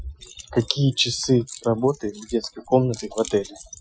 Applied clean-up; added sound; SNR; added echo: classical method Wiener filter.